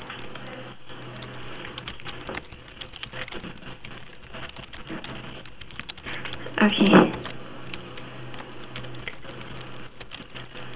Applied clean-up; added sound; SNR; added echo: none; Computer keyboard; 15 dB; reverberation time 0.7 s.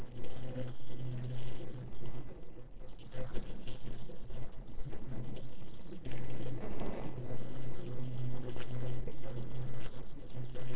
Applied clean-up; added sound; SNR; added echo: neural separator model SepFormer DNS4.